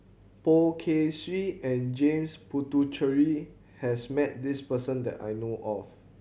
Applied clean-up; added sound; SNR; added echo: none; none; none; none.